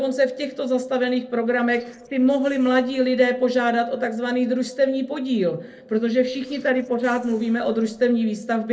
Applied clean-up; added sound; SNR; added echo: neural separator model SepFormer DNS4.